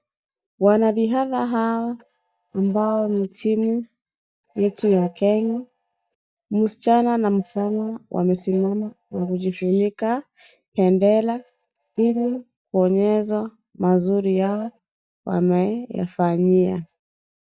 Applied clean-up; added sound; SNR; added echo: neural mask model DeepFilterNet 3.